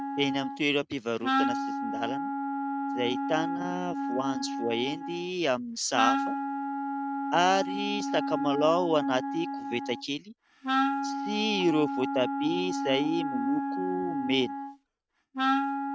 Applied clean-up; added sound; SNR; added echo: neural mask model RNNoise.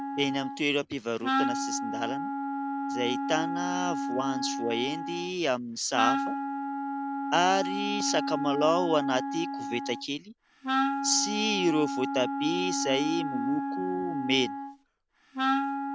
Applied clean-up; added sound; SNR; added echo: none; Wind instrument, woodwind instrument; 1 dB; none.